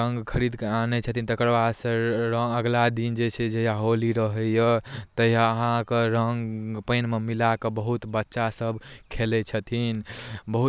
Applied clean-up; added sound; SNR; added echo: none; none; none; none.